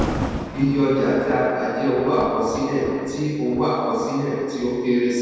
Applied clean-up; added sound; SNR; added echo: none; Thunder; 10 dB; reverberation time 2.1 s.